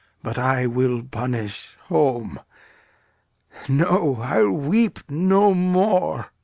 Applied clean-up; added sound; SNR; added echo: none; none; none; none.